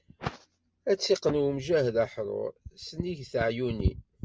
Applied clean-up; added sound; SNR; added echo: none; none; none; none.